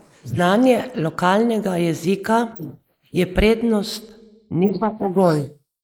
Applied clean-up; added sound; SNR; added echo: neural mask model Resemble Enhance denoiser.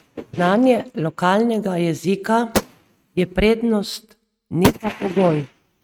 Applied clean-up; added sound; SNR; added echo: neural mask model RNNoise.